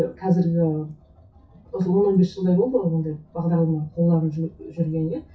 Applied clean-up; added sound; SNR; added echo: classical method WPE with log-MMSE.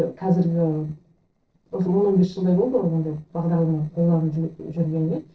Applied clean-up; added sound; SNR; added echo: neural separator model SepFormer DNS4.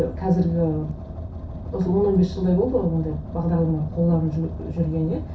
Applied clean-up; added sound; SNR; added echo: none; Car; 9 dB; reverberation time 0.3 s.